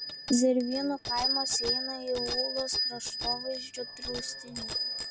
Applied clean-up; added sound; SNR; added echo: none; Bicycle bell; 2 dB; none.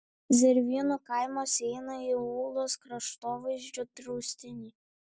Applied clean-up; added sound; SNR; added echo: none; none; none; none.